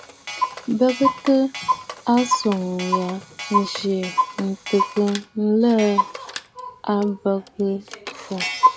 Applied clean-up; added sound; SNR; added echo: none; Clock; 4 dB; none.